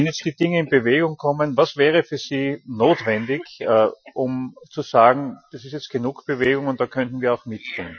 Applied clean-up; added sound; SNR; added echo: classical method Wiener filter.